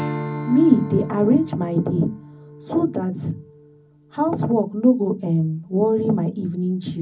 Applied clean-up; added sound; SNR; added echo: none; Strum; 14 dB; reverberation time 0.4 s.